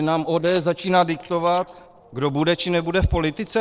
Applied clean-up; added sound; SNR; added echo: neural separator model SepFormer DNS4.